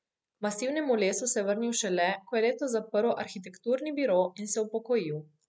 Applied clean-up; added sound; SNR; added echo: none; none; none; none.